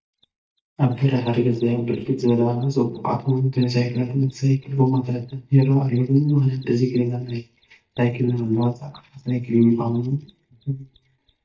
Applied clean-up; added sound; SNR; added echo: neural mask model DeepFilterNet 3.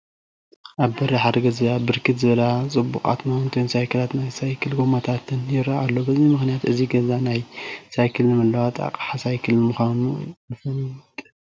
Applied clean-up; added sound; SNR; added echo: none; none; none; none.